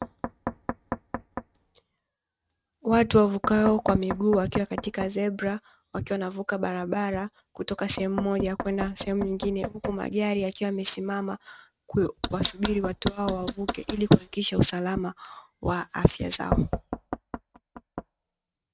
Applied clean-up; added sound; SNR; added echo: neural mask model RNNoise.